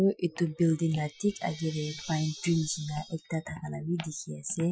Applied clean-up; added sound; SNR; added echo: classical method Wiener filter.